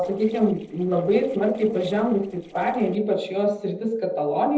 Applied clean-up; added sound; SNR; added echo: neural separator model SepFormer DNS4.